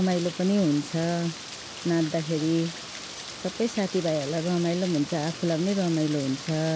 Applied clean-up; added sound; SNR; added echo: none; Rain; 12 dB; none.